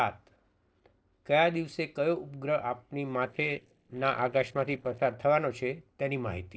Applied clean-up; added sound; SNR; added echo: neural separator model SepFormer DNS4.